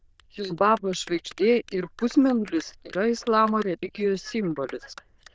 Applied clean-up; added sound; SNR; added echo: neural diffusion model UNIVERSE++.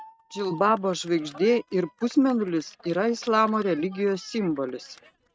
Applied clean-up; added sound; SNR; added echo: neural mask model RNNoise.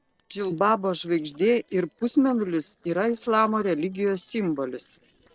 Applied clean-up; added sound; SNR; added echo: neural separator model SepFormer DNS4.